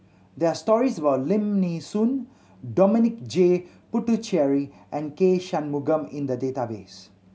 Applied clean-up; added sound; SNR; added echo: none; none; none; none.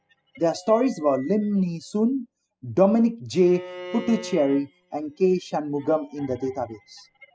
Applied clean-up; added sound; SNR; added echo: classical method spectral subtraction.